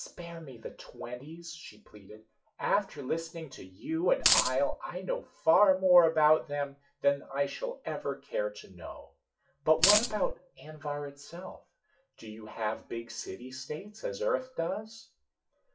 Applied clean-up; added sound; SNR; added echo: classical method WPE with log-MMSE.